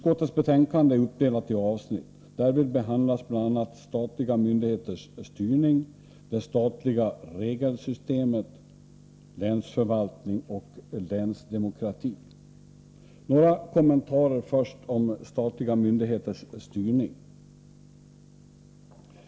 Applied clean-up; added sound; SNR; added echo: none; none; none; none.